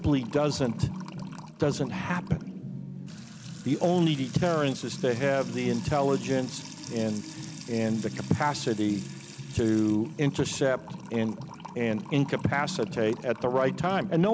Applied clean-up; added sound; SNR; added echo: none; Trickle, dribble / Water tap, faucet / Music; 11 dB; none.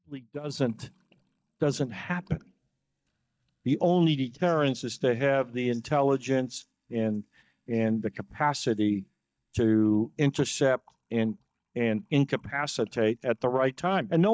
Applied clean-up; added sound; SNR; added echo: neural mask model DeepFilterNet 3.